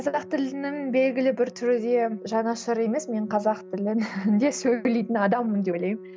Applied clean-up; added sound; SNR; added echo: none; Organ; 18 dB; none.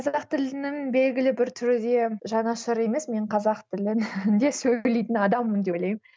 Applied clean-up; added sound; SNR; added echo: none; none; none; none.